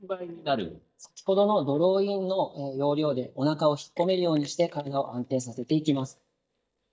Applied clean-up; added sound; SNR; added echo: neural mask model DeepFilterNet 3.